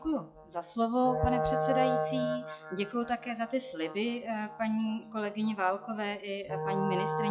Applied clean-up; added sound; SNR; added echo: classical method log-MMSE.